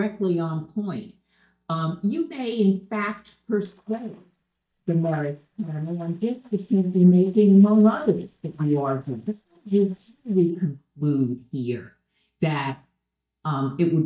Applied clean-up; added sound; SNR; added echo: neural mask model DeepFilterNet 3.